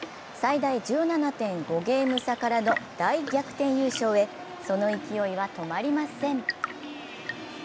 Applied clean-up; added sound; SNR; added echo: none; Tap / Fill (with liquid) / Trickle, dribble / Chirp, tweet / Engine; 14 dB; none.